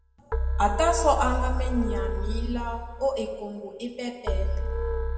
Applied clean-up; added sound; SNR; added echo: none; Keyboard (musical); -1 dB; reverberation time 1.7 s.